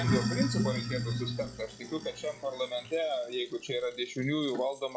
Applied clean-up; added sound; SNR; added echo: classical method log-MMSE.